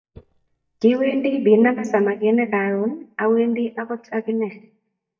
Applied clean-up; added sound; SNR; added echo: neural mask model DeepFilterNet 3.